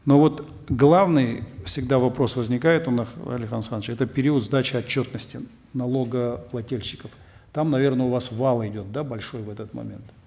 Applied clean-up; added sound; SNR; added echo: none; none; none; none.